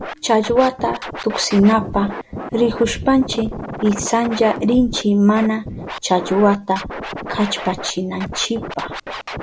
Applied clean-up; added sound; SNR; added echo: none; Scratching (performance technique); 11 dB; none.